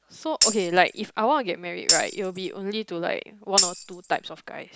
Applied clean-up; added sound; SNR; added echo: none; Tambourine; 1 dB; none.